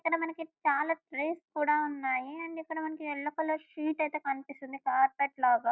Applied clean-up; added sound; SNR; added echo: none; none; none; none.